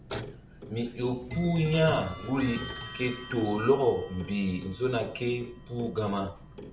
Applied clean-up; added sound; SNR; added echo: none; Clock; 12 dB; none.